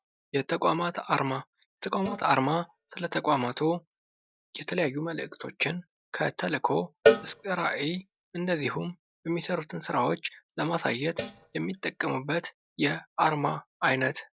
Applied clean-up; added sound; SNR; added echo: neural mask model DeepFilterNet 3.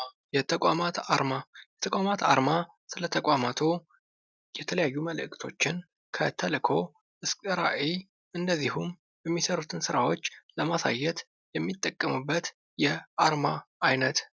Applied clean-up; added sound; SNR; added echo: none; none; none; none.